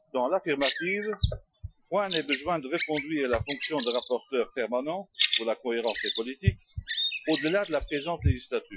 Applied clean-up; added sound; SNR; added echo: classical method Wiener filter.